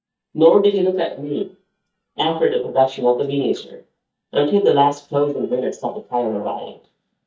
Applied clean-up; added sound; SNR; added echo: neural mask model DeepFilterNet 3.